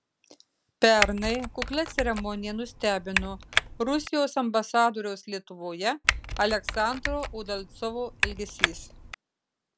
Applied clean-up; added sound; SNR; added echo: none; Typing; 3 dB; none.